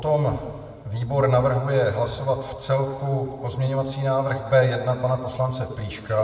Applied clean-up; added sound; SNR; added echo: none; none; none; reverberation time 1.5 s.